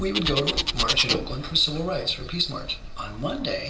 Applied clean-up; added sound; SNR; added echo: none; Bird; 4 dB; reverberation time 1.4 s.